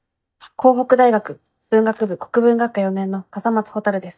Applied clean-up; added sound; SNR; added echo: neural mask model DeepFilterNet 3.